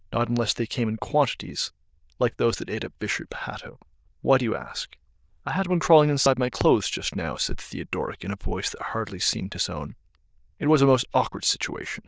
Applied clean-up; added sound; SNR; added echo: neural diffusion model UNIVERSE++.